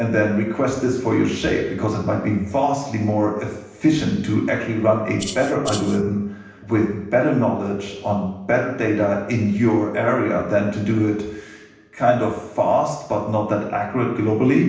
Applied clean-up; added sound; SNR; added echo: none; Rattle (instrument); 12 dB; reverberation time 0.9 s.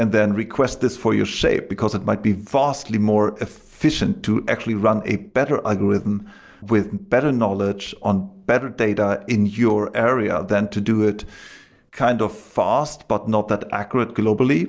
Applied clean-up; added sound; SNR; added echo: none; none; none; none.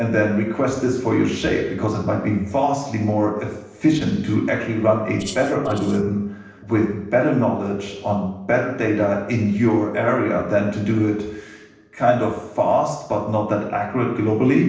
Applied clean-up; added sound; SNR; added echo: neural separator model SepFormer DNS4.